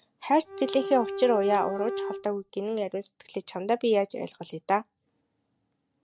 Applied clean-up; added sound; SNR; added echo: none; Bowed string instrument; 6 dB; none.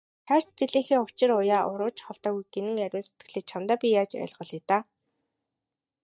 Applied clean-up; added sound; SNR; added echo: neural mask model DeepFilterNet 3.